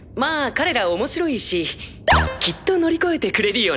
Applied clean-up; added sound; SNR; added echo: none; none; none; none.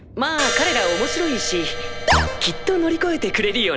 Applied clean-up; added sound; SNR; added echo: none; Crash cymbal; 5 dB; none.